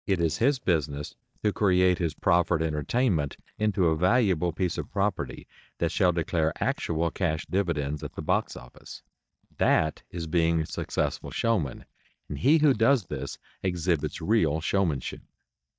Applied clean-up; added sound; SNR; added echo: neural mask model DeepFilterNet 3.